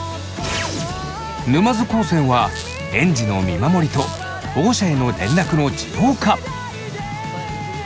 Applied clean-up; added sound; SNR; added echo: none; Squeak; 19 dB; none.